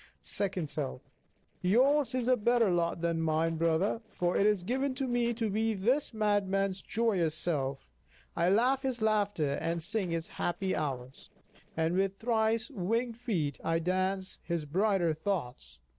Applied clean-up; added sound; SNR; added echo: neural separator model SepFormer DNS4.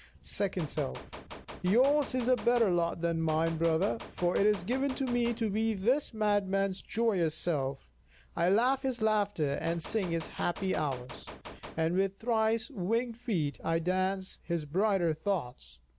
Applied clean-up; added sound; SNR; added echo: none; Gunshot, gunfire; 15 dB; none.